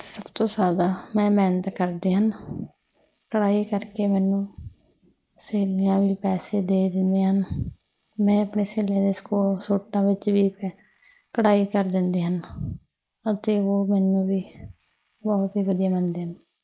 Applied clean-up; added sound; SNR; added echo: neural mask model Resemble Enhance denoiser.